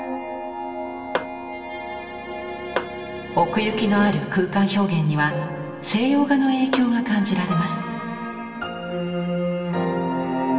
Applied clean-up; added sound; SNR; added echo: none; Tap / Hammer; 10 dB; reverberation time 1.9 s.